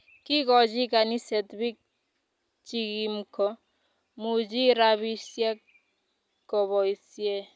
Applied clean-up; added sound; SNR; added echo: none; none; none; none.